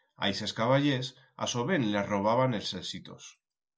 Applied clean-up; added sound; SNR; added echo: none; none; none; none.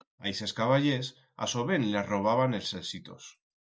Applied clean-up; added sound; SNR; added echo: neural mask model DeepFilterNet 3.